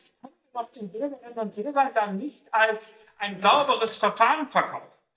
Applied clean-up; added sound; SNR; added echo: neural mask model DeepFilterNet 3.